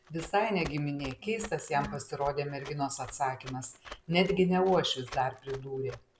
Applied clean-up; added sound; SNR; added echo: none; Run; 18 dB; none.